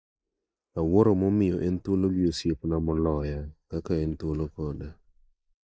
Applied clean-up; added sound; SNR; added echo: neural mask model Resemble Enhance denoiser.